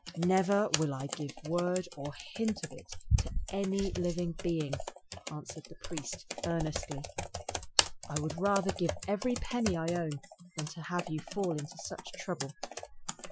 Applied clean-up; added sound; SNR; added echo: classical method Wiener filter.